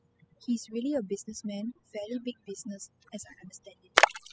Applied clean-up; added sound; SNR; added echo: classical method spectral subtraction.